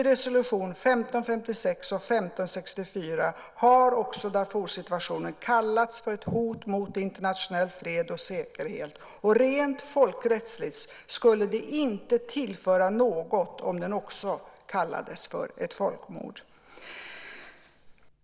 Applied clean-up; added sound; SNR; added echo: none; none; none; none.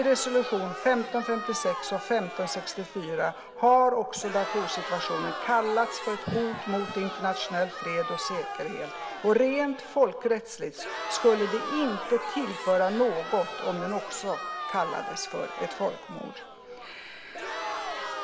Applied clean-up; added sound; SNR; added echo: none; Crowd; 8 dB; none.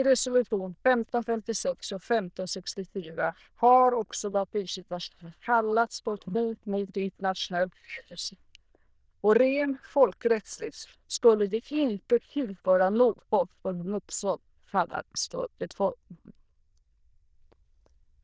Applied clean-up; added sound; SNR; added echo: neural diffusion model UNIVERSE++.